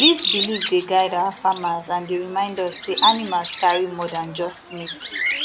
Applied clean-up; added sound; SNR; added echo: none; Bird; 4 dB; none.